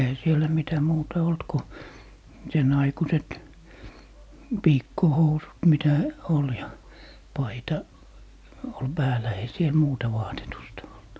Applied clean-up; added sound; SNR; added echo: none; none; none; none.